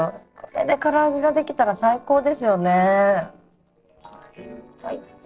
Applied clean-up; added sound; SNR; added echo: neural separator model SepFormer DNS4.